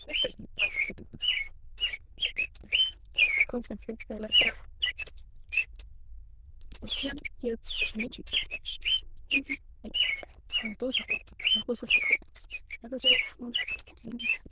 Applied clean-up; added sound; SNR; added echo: neural diffusion model UNIVERSE++.